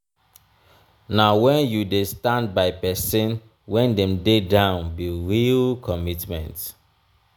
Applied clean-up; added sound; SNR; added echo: none; none; none; none.